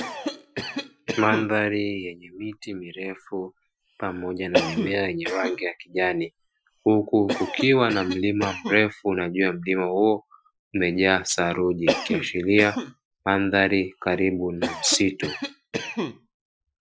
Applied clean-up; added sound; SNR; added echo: classical method Wiener filter.